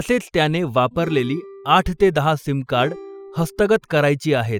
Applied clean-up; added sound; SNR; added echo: classical method spectral subtraction.